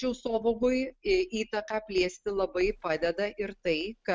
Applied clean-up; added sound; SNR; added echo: none; none; none; none.